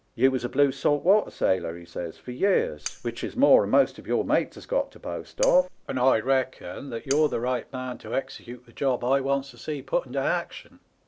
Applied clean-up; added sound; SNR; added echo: none; Cutlery, silverware; 13 dB; none.